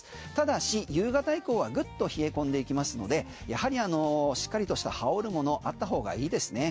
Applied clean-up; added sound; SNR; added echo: none; none; none; none.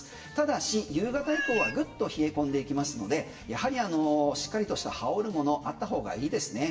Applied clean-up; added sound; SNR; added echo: none; Meow; 5 dB; reverberation time 0.7 s.